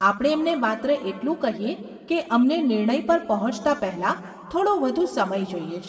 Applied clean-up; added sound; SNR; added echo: none; none; none; reverberation time 1.4 s.